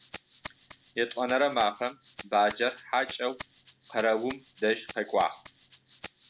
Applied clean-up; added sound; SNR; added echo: none; Rattle (instrument); 12 dB; none.